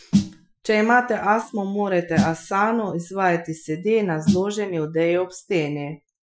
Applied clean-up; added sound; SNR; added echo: classical method Wiener filter.